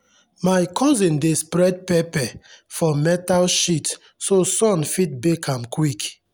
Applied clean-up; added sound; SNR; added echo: none; none; none; none.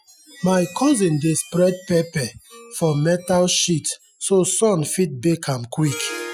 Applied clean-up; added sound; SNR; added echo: classical method Wiener filter.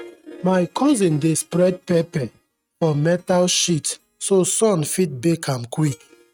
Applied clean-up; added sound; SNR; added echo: neural mask model RNNoise.